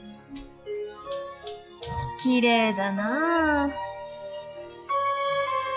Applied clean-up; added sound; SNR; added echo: classical method log-MMSE.